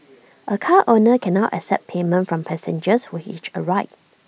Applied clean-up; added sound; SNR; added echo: none; none; none; none.